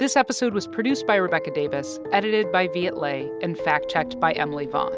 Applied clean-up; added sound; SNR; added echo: none; none; none; none.